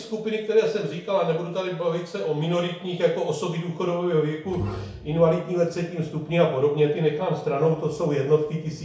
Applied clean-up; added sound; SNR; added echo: none; Bowed string instrument; 10 dB; reverberation time 0.6 s.